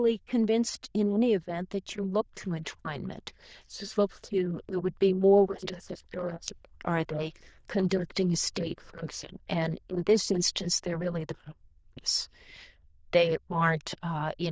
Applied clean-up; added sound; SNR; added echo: neural diffusion model UNIVERSE++.